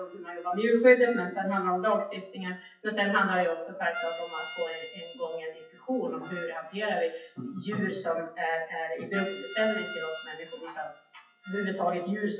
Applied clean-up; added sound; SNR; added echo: classical method WPE with log-MMSE.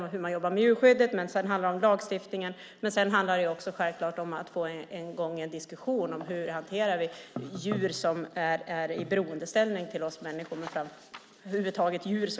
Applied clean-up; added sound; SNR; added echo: none; none; none; none.